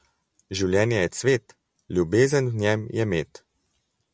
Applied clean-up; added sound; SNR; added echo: none; none; none; none.